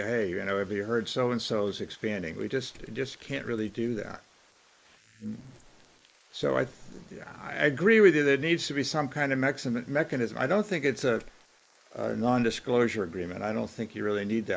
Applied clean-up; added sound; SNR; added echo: neural mask model Resemble Enhance denoiser.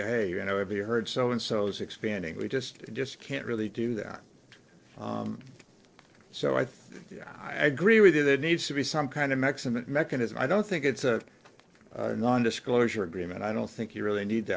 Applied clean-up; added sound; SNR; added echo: neural separator model SepFormer DNS4.